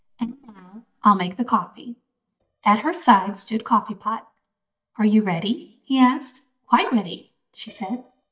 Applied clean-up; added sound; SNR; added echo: neural mask model DeepFilterNet 3.